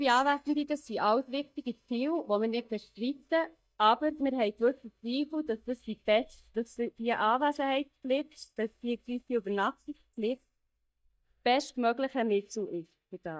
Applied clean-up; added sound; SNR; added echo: neural mask model DeepFilterNet 3.